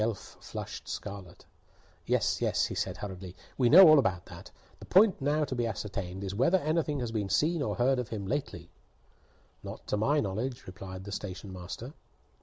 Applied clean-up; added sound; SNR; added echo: none; none; none; none.